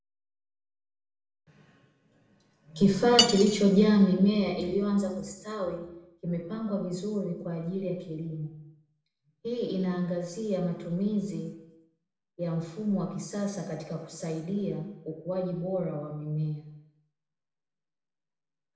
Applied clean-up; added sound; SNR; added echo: none; Cutlery, silverware; 2 dB; reverberation time 0.7 s.